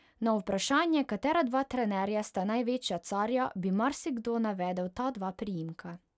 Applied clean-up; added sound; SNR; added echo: none; none; none; none.